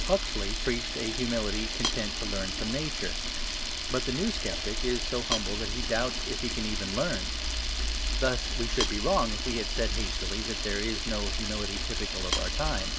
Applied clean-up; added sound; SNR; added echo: none; Camera; -2 dB; none.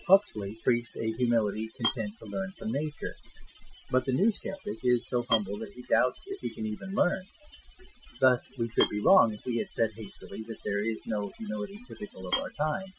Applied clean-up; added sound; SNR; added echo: classical method Wiener filter.